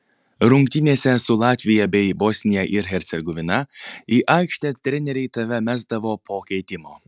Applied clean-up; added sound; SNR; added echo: none; none; none; none.